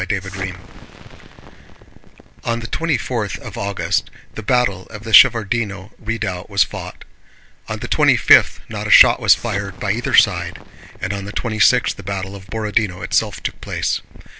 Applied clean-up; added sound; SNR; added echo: none; Explosion; 20 dB; none.